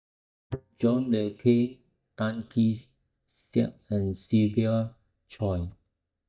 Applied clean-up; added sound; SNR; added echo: neural mask model DeepFilterNet 3.